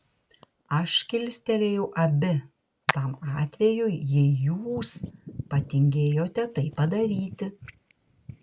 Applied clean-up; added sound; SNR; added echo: none; Hands; 13 dB; none.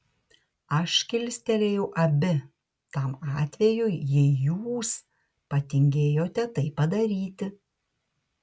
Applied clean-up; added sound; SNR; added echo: none; none; none; none.